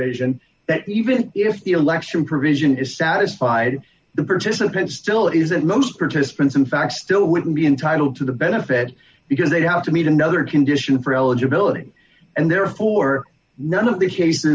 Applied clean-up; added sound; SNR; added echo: none; none; none; none.